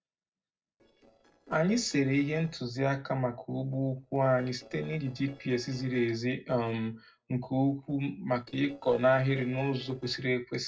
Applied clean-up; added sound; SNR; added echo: neural separator model SepFormer DNS4.